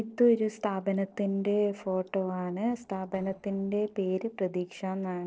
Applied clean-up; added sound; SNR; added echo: neural separator model SepFormer DNS4.